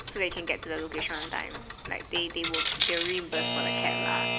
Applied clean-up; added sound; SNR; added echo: none; Alarm / Clock + Coin (dropping); -1 dB; none.